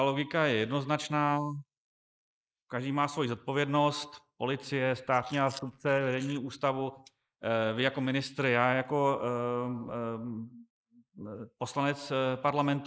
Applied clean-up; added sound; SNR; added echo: neural mask model Resemble Enhance denoiser.